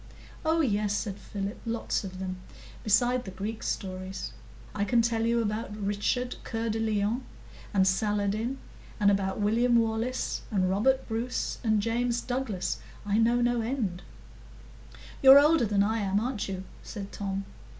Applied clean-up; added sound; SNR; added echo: none; none; none; none.